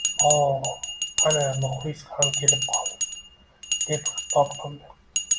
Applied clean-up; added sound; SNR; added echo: none; Bell; 0 dB; none.